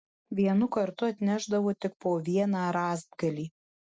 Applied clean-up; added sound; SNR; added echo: none; none; none; none.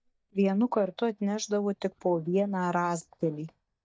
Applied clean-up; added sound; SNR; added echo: neural mask model DeepFilterNet 3.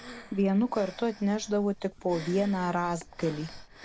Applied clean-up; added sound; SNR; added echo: none; Breathing; 17 dB; none.